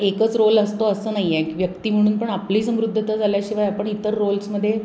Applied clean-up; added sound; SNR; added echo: none; none; none; none.